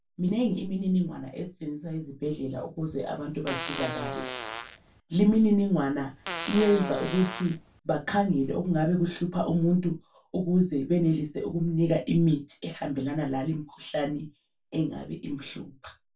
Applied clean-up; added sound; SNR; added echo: none; Fart; 8 dB; reverberation time 0.2 s.